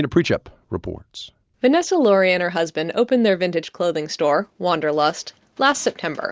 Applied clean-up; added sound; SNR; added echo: none; none; none; none.